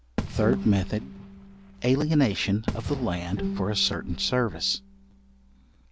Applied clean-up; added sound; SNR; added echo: none; Bowed string instrument + Fireworks; 8 dB; none.